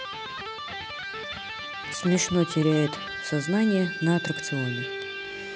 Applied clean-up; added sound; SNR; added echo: none; Electric guitar; 7 dB; none.